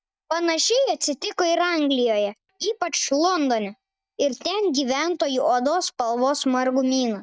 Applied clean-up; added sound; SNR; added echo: neural mask model DeepFilterNet 3.